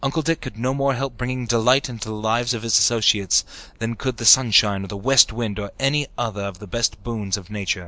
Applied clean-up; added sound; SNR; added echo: none; none; none; none.